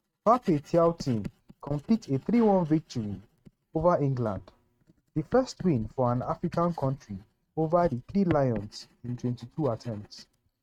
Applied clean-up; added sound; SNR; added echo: neural mask model RNNoise.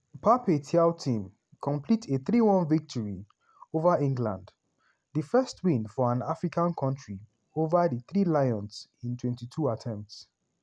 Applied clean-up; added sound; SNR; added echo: none; none; none; none.